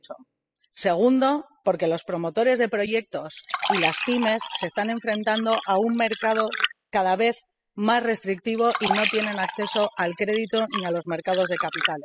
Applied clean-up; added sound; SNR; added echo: classical method spectral subtraction.